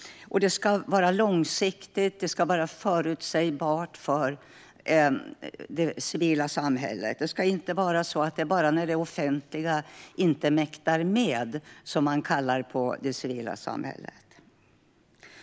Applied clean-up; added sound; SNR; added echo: none; none; none; none.